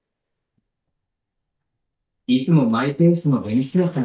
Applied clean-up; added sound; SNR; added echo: neural mask model DeepFilterNet 3.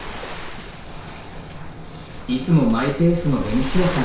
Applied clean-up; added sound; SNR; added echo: none; Waves, surf; 6 dB; reverberation time 0.6 s.